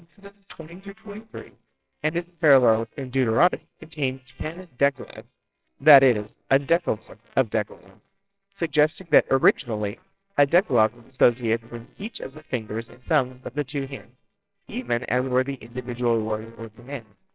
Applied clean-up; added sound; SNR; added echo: neural separator model SepFormer WHAMR!.